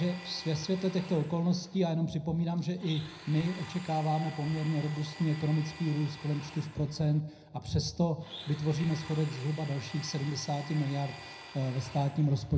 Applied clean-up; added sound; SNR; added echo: none; Domestic sounds, home sounds; 17 dB; reverberation time 0.5 s.